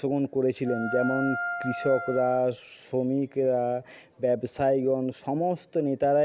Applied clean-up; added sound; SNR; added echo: none; Wind instrument, woodwind instrument; 7 dB; none.